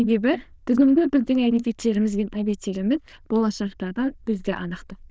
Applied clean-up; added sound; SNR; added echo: neural diffusion model UNIVERSE++.